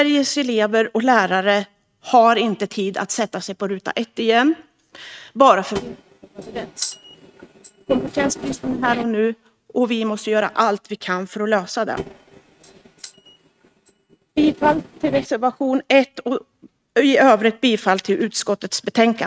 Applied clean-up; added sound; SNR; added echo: neural mask model RNNoise.